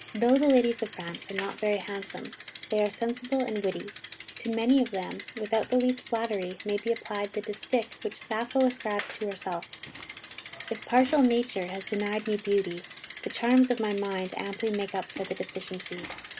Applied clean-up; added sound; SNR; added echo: none; Bicycle; 15 dB; none.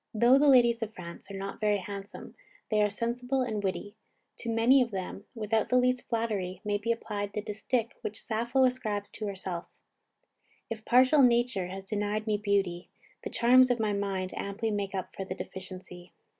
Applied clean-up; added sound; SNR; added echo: none; none; none; none.